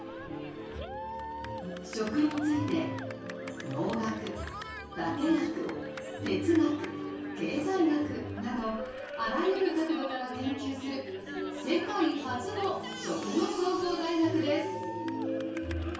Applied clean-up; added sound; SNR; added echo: none; Cheering; 13 dB; reverberation time 0.6 s.